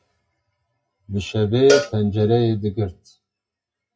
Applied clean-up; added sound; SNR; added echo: classical method WPE with log-MMSE.